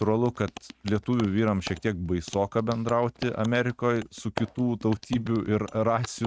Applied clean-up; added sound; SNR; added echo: neural mask model RNNoise.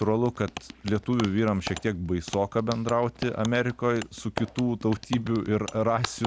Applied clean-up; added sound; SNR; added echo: none; Wood + Hands; 13 dB; none.